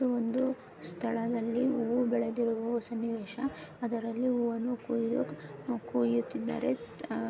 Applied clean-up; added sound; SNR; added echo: none; none; none; none.